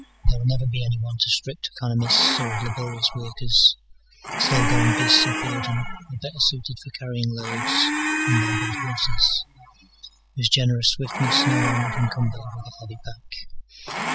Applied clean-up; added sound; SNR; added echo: classical method spectral subtraction.